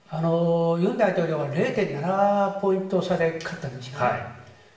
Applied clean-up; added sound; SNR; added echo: none; none; none; reverberation time 0.8 s.